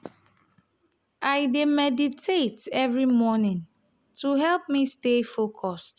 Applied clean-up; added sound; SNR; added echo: none; none; none; none.